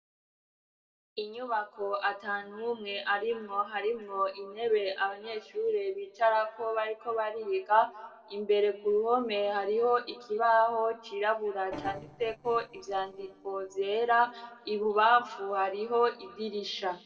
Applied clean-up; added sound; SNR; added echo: neural separator model SepFormer DNS4.